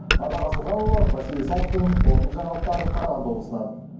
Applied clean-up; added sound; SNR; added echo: none; Glass; -4 dB; reverberation time 0.9 s.